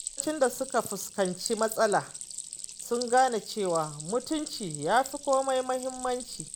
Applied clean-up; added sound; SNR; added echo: none; Stream; 12 dB; none.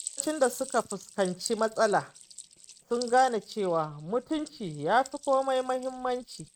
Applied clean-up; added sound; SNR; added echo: neural mask model RNNoise.